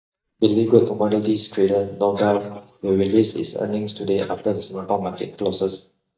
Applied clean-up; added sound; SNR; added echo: neural mask model DeepFilterNet 3.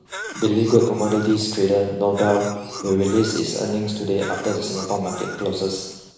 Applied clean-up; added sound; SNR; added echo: none; Cough; 14 dB; reverberation time 1.0 s.